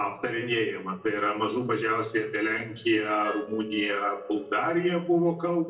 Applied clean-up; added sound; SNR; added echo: neural separator model SepFormer DNS4.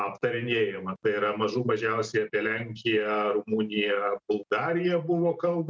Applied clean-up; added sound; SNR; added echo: none; none; none; none.